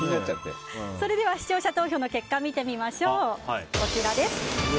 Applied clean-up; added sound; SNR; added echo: none; none; none; none.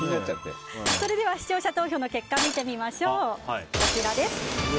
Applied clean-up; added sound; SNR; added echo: none; Shatter; 4 dB; none.